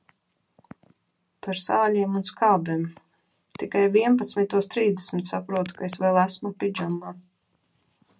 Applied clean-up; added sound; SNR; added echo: none; none; none; none.